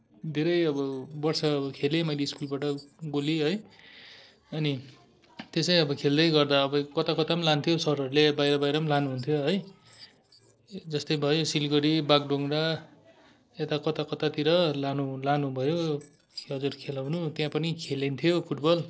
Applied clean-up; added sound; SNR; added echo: neural separator model SepFormer DNS4.